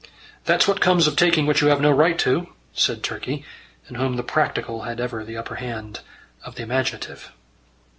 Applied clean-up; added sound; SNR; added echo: none; none; none; none.